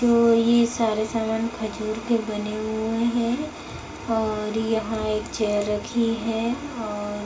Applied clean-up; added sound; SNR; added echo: none; none; none; reverberation time 0.2 s.